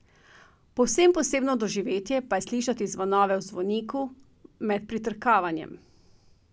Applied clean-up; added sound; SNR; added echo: none; none; none; none.